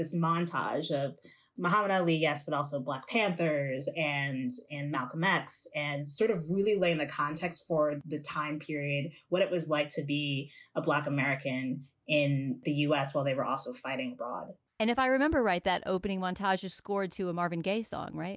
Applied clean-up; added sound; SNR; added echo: none; none; none; none.